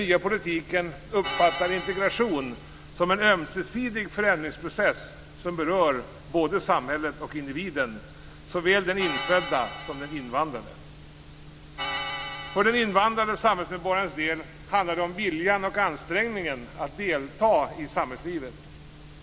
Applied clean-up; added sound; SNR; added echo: none; Organ; 10 dB; none.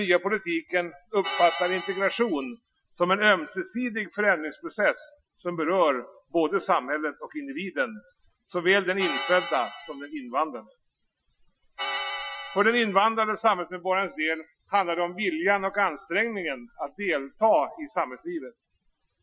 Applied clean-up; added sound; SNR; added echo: classical method Wiener filter.